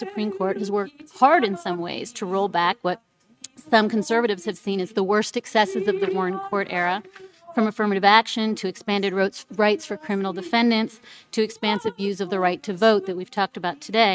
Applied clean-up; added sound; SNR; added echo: neural mask model RNNoise.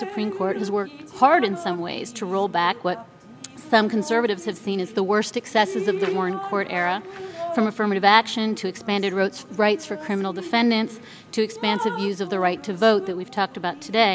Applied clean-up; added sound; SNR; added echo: none; Drip; 12 dB; none.